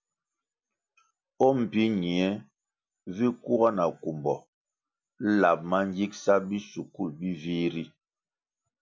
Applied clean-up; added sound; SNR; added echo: none; none; none; none.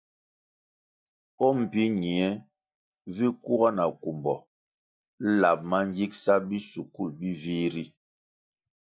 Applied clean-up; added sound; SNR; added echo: neural mask model DeepFilterNet 3.